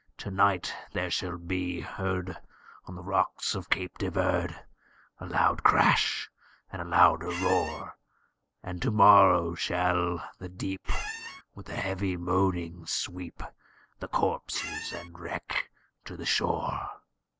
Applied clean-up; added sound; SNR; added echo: none; Squeak; 9 dB; none.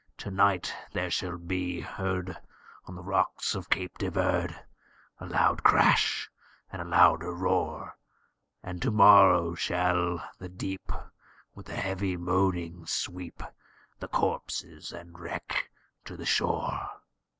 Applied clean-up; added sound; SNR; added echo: none; none; none; none.